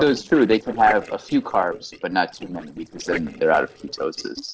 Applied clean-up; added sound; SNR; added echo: neural separator model SepFormer DNS4.